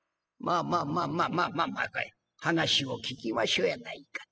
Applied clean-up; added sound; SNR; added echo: classical method spectral subtraction.